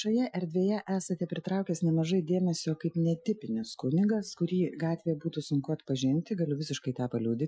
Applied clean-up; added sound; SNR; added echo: classical method Wiener filter.